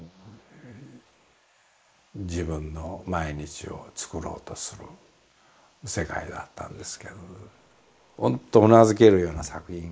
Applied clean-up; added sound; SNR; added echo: neural mask model Resemble Enhance denoiser.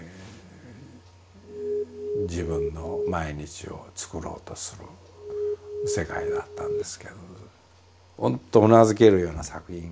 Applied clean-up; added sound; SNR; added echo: none; Alarm; 4 dB; none.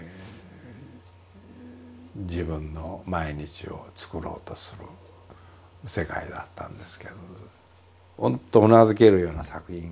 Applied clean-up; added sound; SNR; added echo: none; none; none; none.